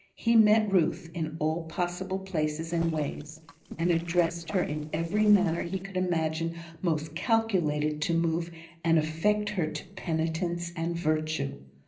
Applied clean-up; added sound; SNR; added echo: neural separator model SepFormer DNS4.